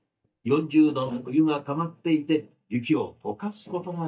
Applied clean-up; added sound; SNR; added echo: neural mask model DeepFilterNet 3.